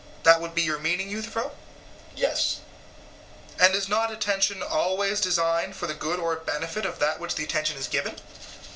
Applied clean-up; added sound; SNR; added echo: none; none; none; none.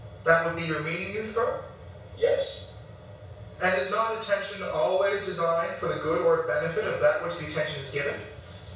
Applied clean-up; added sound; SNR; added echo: none; none; none; reverberation time 0.6 s.